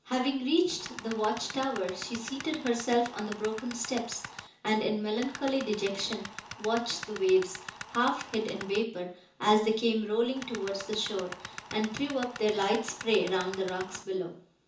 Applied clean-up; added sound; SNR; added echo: none; Tools; 13 dB; reverberation time 0.6 s.